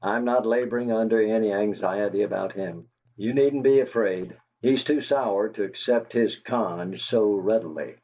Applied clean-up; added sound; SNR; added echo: neural separator model SepFormer DNS4.